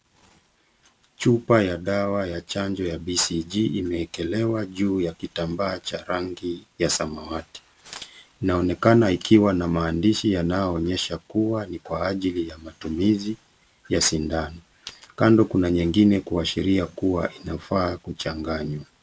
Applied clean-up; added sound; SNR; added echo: none; none; none; none.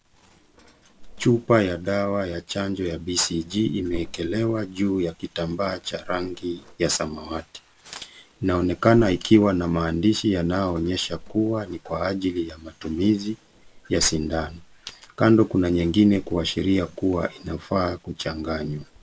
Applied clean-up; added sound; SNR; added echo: none; Drawer open or close; 20 dB; none.